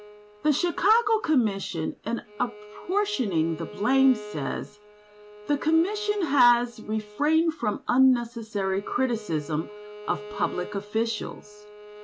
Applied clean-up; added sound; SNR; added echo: none; Bowed string instrument; 17 dB; none.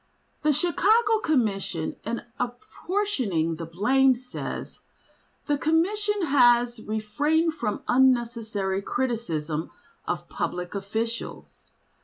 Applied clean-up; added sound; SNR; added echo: none; none; none; none.